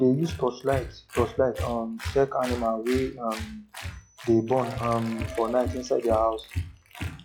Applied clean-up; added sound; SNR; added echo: classical method log-MMSE.